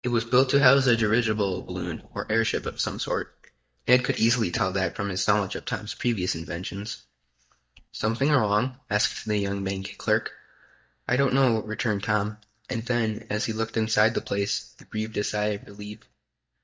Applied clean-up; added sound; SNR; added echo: neural mask model DeepFilterNet 3.